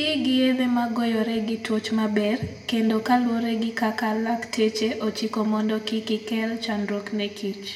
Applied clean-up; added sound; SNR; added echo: none; none; none; reverberation time 0.8 s.